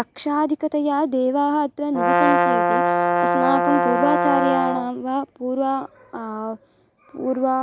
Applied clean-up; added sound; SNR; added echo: none; Brass instrument; -3 dB; none.